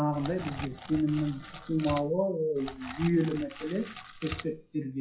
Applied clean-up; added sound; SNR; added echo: classical method WPE with log-MMSE.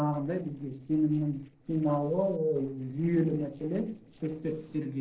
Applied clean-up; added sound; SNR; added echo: neural separator model SepFormer DNS4.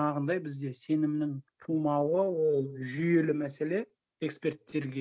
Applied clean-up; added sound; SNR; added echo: none; none; none; none.